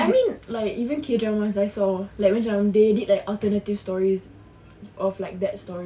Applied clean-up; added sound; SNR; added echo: none; none; none; none.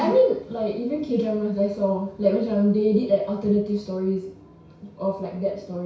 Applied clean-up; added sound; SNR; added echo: none; none; none; reverberation time 0.6 s.